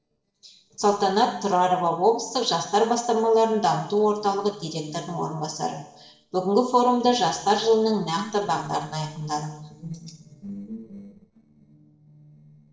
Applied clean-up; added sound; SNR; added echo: neural separator model SepFormer DNS4.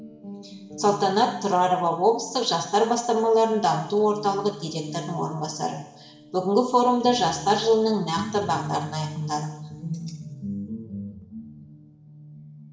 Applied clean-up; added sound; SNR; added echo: none; Guitar; 13 dB; reverberation time 1.0 s.